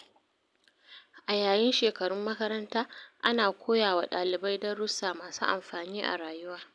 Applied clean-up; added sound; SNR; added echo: none; none; none; none.